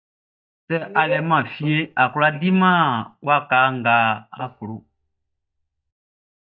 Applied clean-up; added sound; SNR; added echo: neural mask model DeepFilterNet 3.